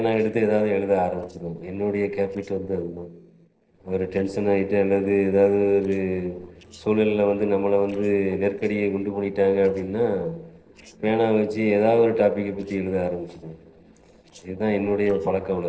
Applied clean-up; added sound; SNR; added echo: neural separator model SepFormer DNS4.